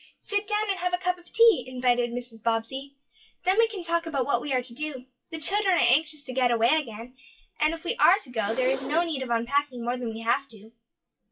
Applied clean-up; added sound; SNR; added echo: classical method WPE with log-MMSE.